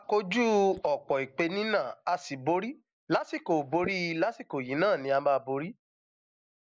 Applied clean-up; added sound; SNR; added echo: neural mask model Resemble Enhance denoiser.